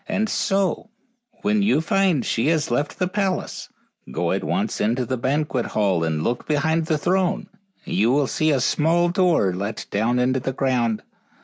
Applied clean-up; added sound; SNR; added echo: none; none; none; none.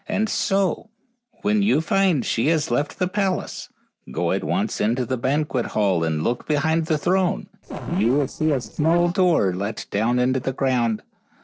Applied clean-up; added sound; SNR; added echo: neural separator model SepFormer DNS4.